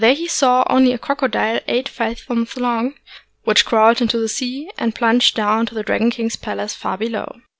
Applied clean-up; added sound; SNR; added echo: none; none; none; none.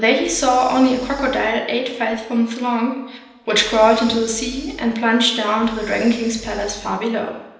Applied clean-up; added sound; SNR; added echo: none; Breathing; 19 dB; reverberation time 0.9 s.